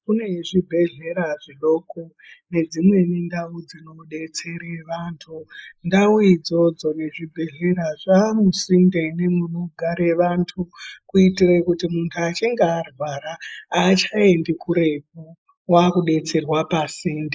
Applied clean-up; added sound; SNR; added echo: neural mask model Resemble Enhance denoiser.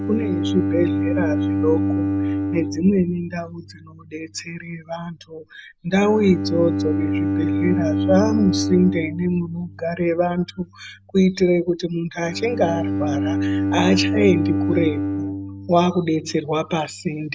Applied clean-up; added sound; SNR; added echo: none; Bowed string instrument; 2 dB; none.